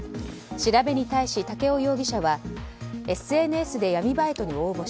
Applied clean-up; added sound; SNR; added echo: none; none; none; none.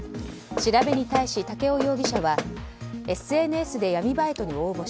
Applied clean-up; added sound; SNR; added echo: none; Knock; 6 dB; none.